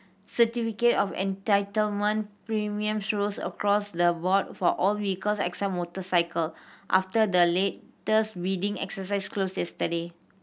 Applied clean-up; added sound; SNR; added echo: none; none; none; none.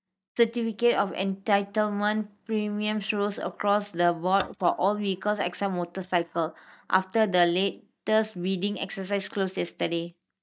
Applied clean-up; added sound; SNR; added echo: neural mask model DeepFilterNet 3.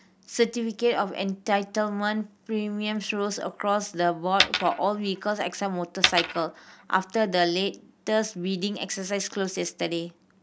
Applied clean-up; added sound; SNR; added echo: none; Coin (dropping); 2 dB; none.